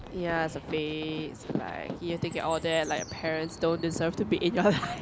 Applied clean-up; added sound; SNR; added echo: none; Chirp, tweet; 15 dB; none.